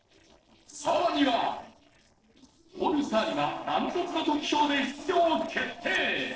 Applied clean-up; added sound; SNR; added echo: neural separator model SepFormer DNS4.